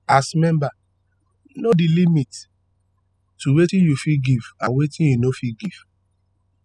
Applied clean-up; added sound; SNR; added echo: classical method spectral subtraction.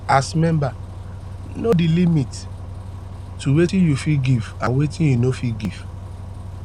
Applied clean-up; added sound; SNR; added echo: none; Bus; 12 dB; none.